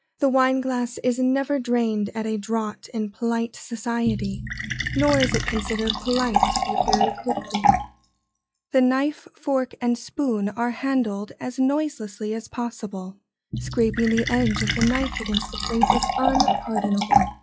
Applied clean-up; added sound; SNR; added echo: classical method log-MMSE.